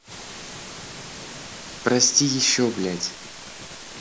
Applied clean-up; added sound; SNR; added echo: none; none; none; none.